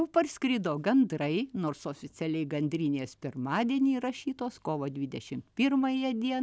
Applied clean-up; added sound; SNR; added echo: none; none; none; none.